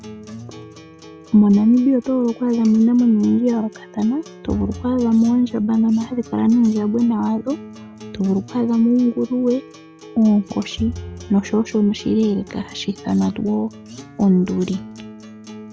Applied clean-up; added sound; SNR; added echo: none; Acoustic guitar + Bowed string instrument; 17 dB; none.